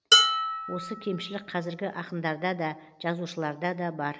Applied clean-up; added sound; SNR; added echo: none; Dishes, pots, and pans; -3 dB; none.